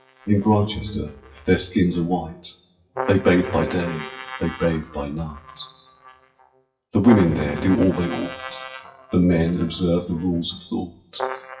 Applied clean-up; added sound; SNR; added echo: classical method WPE with log-MMSE.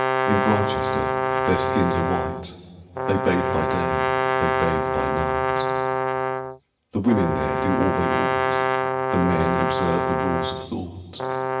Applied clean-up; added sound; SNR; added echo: none; Brass instrument; -3 dB; reverberation time 2.0 s.